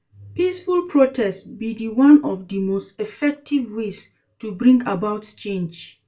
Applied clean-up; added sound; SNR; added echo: none; none; none; reverberation time 0.2 s.